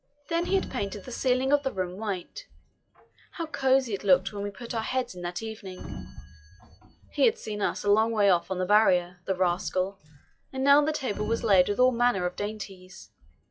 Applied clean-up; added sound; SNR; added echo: classical method log-MMSE.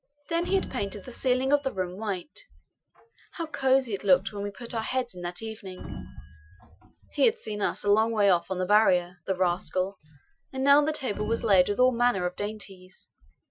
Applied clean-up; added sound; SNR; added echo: classical method Wiener filter.